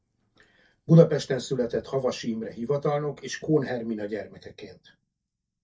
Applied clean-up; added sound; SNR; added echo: neural mask model DeepFilterNet 3.